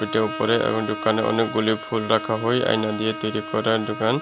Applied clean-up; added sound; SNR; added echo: none; Bowed string instrument; 10 dB; none.